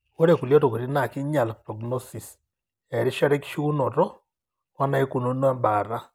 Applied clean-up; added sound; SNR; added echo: none; none; none; none.